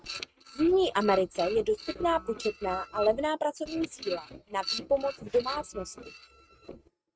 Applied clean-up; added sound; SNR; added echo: neural mask model RNNoise.